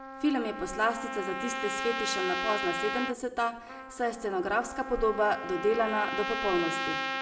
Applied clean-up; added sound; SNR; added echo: none; Trumpet; 4 dB; reverberation time 1.0 s.